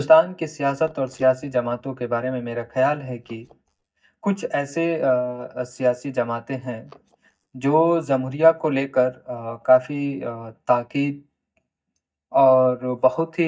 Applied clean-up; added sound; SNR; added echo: neural mask model DeepFilterNet 3.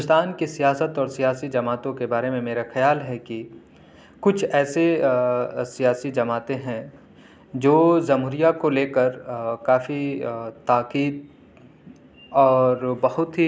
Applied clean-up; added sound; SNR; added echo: none; none; none; none.